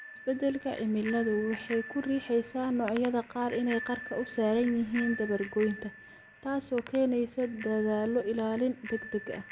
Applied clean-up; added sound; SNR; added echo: none; Bicycle bell; 14 dB; none.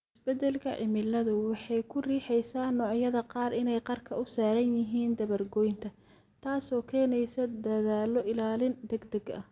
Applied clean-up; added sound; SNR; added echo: none; none; none; none.